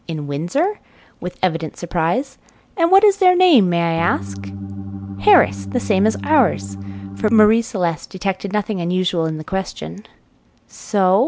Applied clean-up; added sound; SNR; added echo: none; Organ; 9 dB; none.